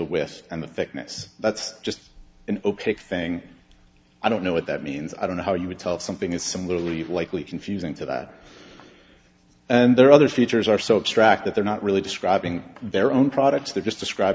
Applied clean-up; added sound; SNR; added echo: none; none; none; none.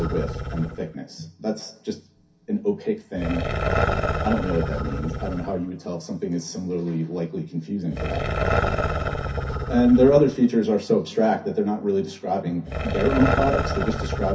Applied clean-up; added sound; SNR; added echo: none; Growling; 4 dB; reverberation time 0.3 s.